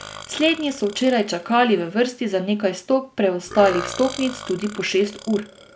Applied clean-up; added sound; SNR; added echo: none; Burping, eructation; 16 dB; none.